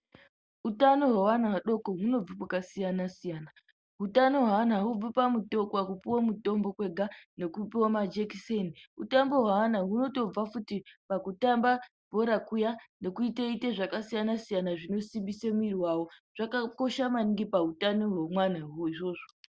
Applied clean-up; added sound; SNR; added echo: none; none; none; none.